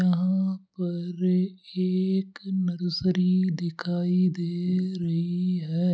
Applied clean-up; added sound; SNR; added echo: none; none; none; none.